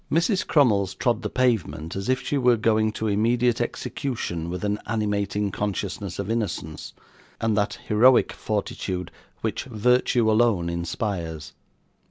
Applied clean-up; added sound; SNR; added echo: none; none; none; none.